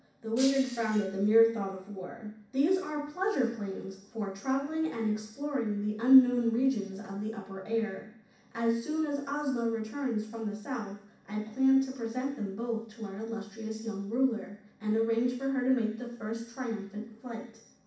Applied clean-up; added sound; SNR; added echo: none; Shatter; 14 dB; reverberation time 0.6 s.